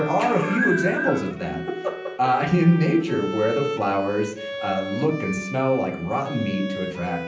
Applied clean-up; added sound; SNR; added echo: none; Bowed string instrument; 10 dB; reverberation time 0.6 s.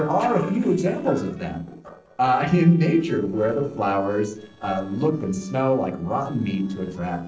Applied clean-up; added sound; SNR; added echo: neural separator model SepFormer DNS4.